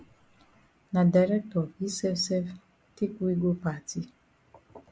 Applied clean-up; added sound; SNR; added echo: none; none; none; none.